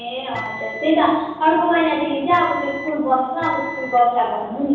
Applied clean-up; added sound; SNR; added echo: none; Microwave oven; 14 dB; reverberation time 1.1 s.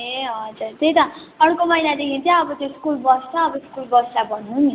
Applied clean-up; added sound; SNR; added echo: none; none; none; none.